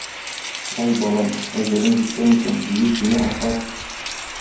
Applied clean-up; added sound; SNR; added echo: none; Rain; 9 dB; reverberation time 0.9 s.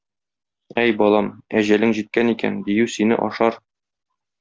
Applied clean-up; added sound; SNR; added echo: none; none; none; none.